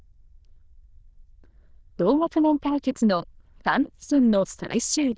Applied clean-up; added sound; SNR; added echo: neural diffusion model UNIVERSE++.